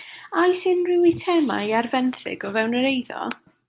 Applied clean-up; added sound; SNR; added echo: none; none; none; none.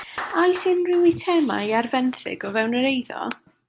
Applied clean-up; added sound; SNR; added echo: none; Clapping; 19 dB; none.